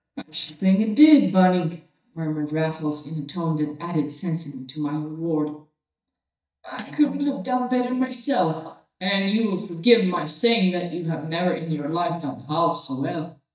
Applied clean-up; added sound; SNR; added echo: neural mask model DeepFilterNet 3.